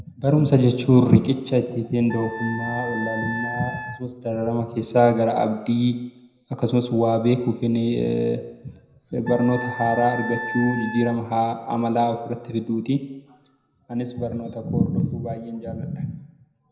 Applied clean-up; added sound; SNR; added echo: none; Wind instrument, woodwind instrument; 9 dB; reverberation time 0.8 s.